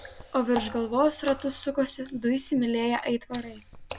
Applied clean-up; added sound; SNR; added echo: none; Water / Splash, splatter; 14 dB; none.